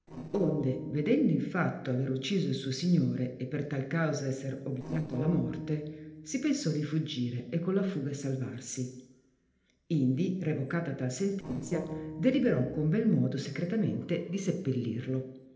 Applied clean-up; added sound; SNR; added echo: neural separator model SepFormer DNS4.